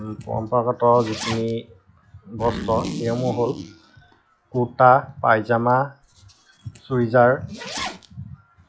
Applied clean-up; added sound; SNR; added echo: classical method log-MMSE.